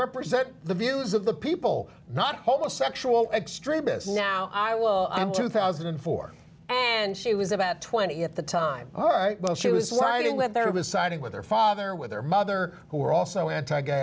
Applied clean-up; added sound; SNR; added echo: none; none; none; none.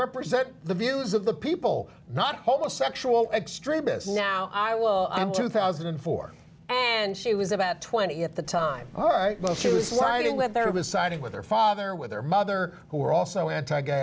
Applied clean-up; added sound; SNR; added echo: none; Respiratory sounds; 18 dB; none.